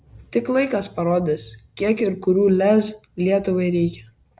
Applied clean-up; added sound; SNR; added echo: none; none; none; none.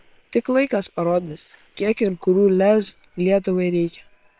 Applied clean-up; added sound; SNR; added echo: neural separator model SepFormer WHAM!.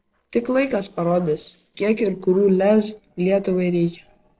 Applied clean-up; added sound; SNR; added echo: neural separator model SepFormer DNS4.